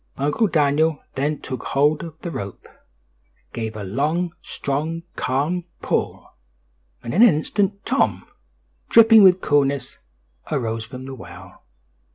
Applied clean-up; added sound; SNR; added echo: none; none; none; none.